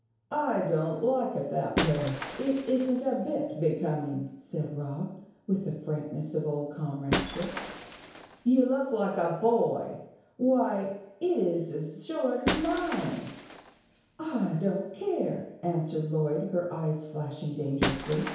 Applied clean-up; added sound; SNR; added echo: none; Shatter; 8 dB; reverberation time 1.0 s.